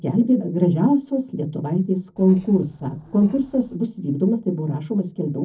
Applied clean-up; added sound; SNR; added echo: neural separator model SepFormer DNS4.